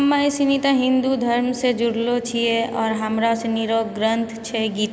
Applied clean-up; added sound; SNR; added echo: none; none; none; none.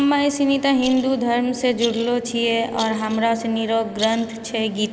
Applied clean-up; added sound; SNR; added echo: none; Rattle; 18 dB; none.